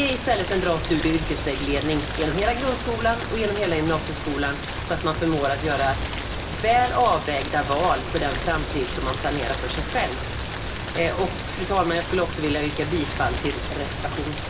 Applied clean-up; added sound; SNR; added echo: none; Rain; 4 dB; reverberation time 0.4 s.